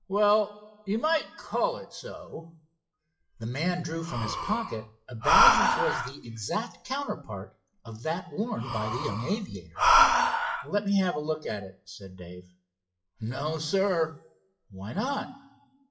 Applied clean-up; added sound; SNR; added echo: classical method WPE with log-MMSE.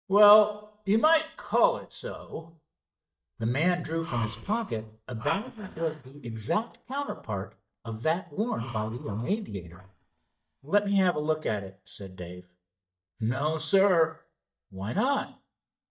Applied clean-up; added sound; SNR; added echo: neural mask model DeepFilterNet 3.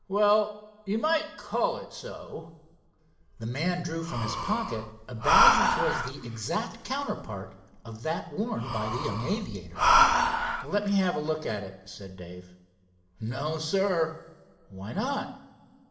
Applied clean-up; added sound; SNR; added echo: none; Breathing; -3 dB; reverberation time 1.4 s.